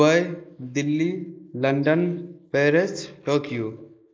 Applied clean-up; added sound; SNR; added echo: neural mask model Resemble Enhance denoiser.